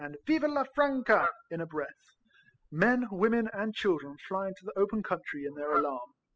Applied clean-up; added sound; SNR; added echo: classical method spectral subtraction.